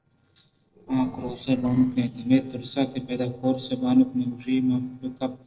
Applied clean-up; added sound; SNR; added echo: neural separator model SepFormer DNS4.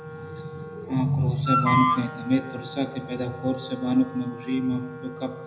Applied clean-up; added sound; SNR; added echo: none; Wind instrument, woodwind instrument; 5 dB; reverberation time 0.8 s.